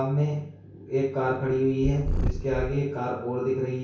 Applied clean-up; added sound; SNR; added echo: none; Purr; 4 dB; reverberation time 0.6 s.